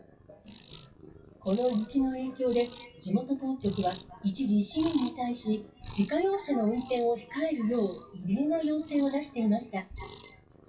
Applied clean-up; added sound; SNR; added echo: classical method WPE with log-MMSE.